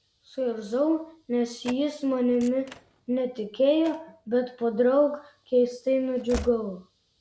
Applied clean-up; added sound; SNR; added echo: none; Slam / Train; 20 dB; none.